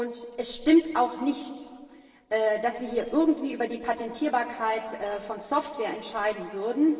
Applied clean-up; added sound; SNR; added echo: neural separator model SepFormer DNS4.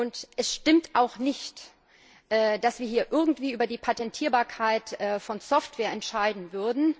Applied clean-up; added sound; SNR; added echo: none; none; none; none.